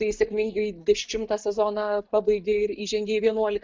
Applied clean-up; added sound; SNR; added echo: neural mask model DeepFilterNet 3.